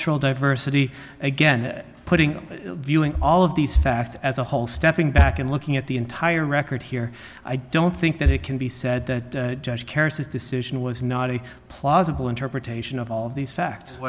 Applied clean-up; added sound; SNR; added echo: none; none; none; none.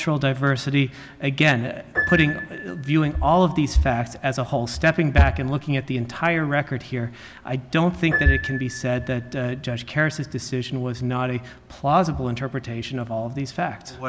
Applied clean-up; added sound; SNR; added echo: none; Piano; 13 dB; none.